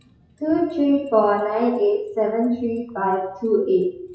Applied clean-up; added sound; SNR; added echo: classical method WPE with log-MMSE.